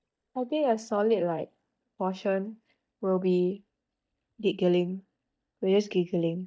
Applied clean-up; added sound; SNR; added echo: neural mask model DeepFilterNet 3.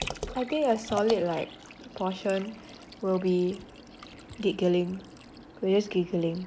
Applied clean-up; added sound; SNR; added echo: none; Liquid; 14 dB; none.